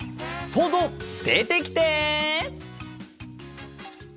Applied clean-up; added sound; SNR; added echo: none; none; none; none.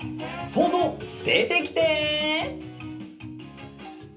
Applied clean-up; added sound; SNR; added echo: none; none; none; reverberation time 0.3 s.